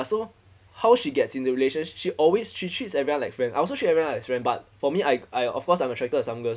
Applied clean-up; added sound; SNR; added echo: none; none; none; none.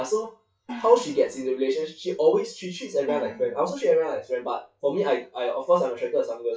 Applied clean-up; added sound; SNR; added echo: classical method WPE with log-MMSE.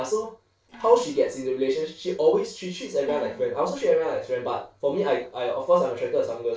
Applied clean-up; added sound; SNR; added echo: neural separator model SepFormer DNS4.